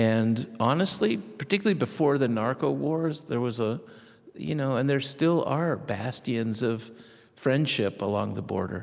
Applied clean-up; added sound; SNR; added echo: none; none; none; none.